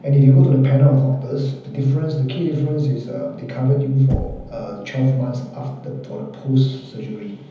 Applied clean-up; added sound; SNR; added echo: none; Knock; 17 dB; reverberation time 0.9 s.